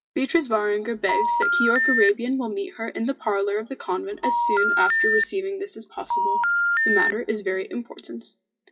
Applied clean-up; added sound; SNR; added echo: classical method WPE with log-MMSE.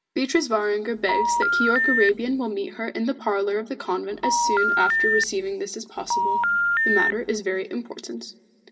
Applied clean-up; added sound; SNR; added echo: none; Telephone; -3 dB; reverberation time 1.4 s.